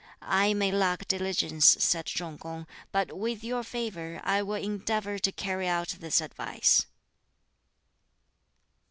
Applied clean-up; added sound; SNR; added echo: none; none; none; none.